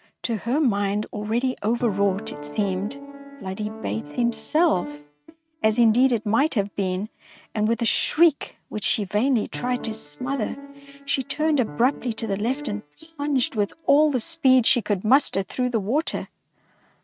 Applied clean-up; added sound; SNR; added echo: neural mask model RNNoise.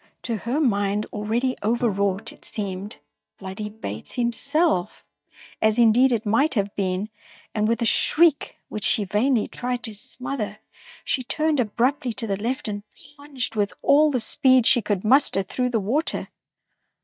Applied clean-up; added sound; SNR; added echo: neural mask model DeepFilterNet 3.